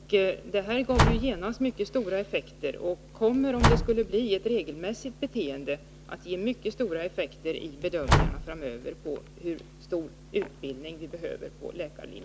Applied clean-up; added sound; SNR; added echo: none; Slam; -1 dB; none.